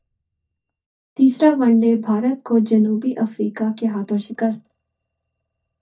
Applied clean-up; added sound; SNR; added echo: neural mask model DeepFilterNet 3.